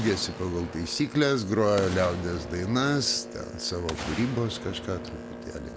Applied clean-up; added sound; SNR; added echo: none; Boat, Water vehicle + Boom; 10 dB; none.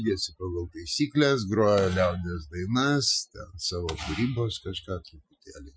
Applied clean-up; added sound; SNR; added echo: classical method Wiener filter.